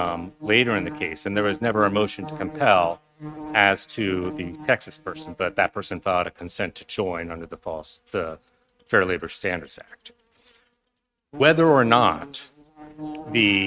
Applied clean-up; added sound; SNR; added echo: neural mask model RNNoise.